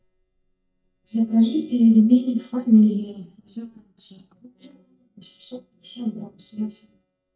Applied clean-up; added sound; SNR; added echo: neural mask model DeepFilterNet 3.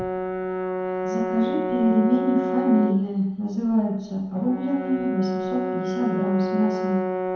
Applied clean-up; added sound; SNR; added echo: none; Brass instrument; 4 dB; reverberation time 1.0 s.